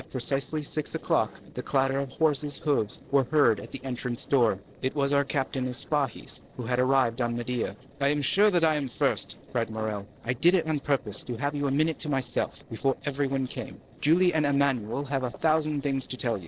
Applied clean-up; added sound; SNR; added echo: neural separator model SepFormer DNS4.